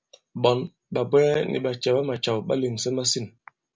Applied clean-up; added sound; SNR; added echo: none; none; none; none.